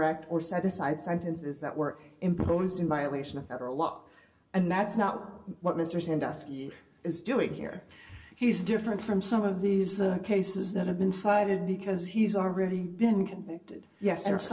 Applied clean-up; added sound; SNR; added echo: none; none; none; reverberation time 0.2 s.